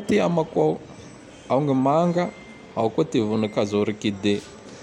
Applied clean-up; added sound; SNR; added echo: none; none; none; none.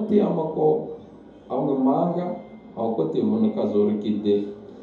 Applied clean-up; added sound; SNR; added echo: none; none; none; reverberation time 2.6 s.